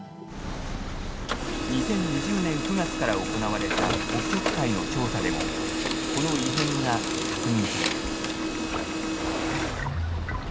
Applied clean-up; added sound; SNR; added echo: none; Printer; 0 dB; none.